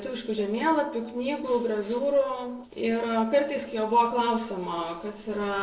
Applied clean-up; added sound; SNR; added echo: neural separator model SepFormer DNS4.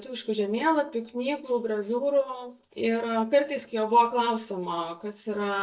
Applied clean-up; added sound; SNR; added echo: neural mask model DeepFilterNet 3.